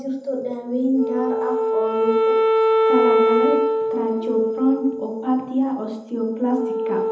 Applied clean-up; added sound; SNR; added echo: none; Wind instrument, woodwind instrument; -2 dB; reverberation time 0.8 s.